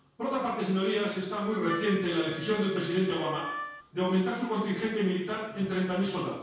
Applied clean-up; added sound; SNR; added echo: none; Harmonica; 12 dB; reverberation time 0.6 s.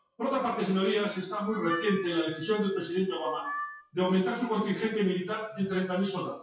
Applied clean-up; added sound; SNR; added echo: classical method WPE with log-MMSE.